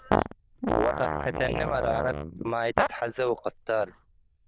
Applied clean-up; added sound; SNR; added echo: neural diffusion model UNIVERSE++.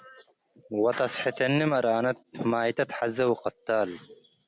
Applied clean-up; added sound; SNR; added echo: none; none; none; none.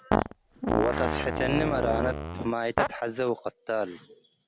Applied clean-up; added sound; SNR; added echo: none; Fart; -2 dB; none.